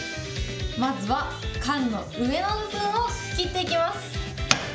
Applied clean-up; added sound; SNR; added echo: none; none; none; none.